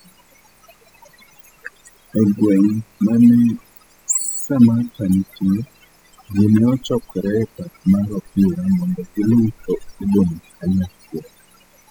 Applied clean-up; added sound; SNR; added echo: classical method spectral subtraction.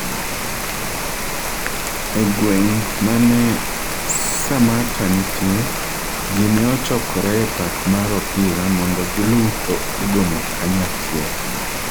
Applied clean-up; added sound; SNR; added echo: none; Rain; 3 dB; none.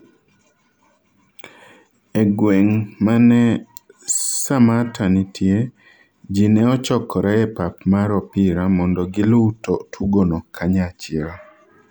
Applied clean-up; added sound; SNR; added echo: none; none; none; none.